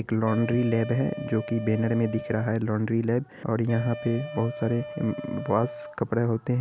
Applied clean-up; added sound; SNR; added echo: none; Wind instrument, woodwind instrument; 13 dB; none.